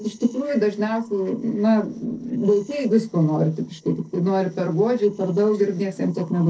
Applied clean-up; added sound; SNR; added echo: neural separator model SepFormer DNS4.